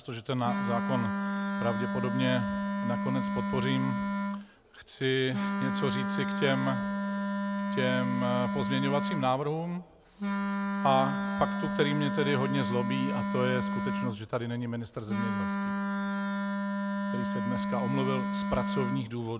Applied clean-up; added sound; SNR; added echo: none; Wind instrument, woodwind instrument; -1 dB; none.